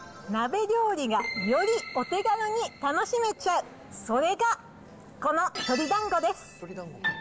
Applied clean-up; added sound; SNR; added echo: none; none; none; none.